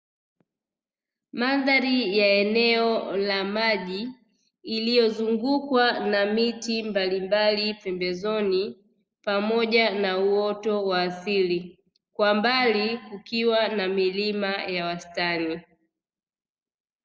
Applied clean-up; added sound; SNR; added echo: none; none; none; none.